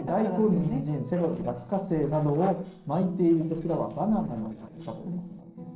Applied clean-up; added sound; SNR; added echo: neural separator model SepFormer DNS4.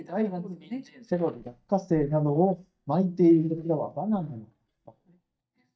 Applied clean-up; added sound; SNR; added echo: neural mask model DeepFilterNet 3.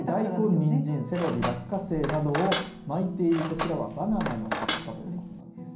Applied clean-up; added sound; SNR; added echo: none; Cutlery, silverware; 7 dB; reverberation time 0.6 s.